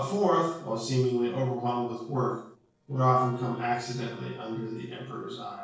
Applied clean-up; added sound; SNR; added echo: neural separator model SepFormer DNS4.